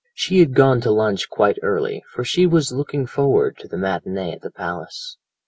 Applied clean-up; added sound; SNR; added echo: none; none; none; none.